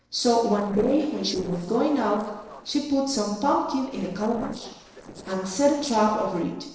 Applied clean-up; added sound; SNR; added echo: neural separator model SepFormer DNS4.